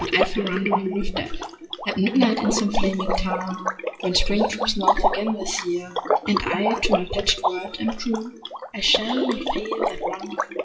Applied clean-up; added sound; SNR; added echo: classical method WPE with log-MMSE.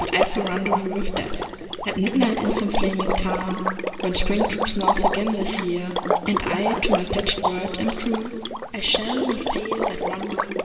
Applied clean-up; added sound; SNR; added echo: none; Water / Liquid; 2 dB; reverberation time 2.5 s.